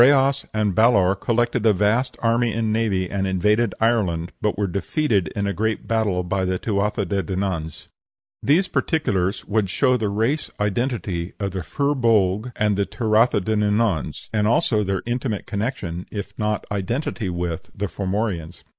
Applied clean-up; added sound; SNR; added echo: neural mask model Resemble Enhance denoiser.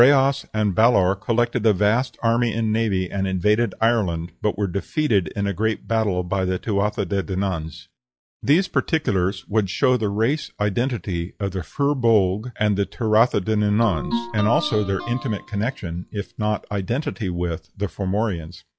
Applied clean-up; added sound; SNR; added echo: classical method log-MMSE.